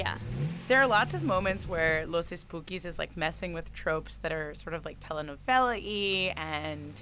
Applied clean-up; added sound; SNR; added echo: none; Accelerating, revving, vroom / Vehicle; 10 dB; none.